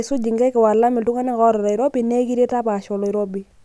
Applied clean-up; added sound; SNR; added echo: none; none; none; none.